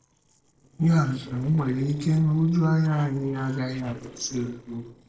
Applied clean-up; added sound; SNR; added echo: neural separator model SepFormer DNS4.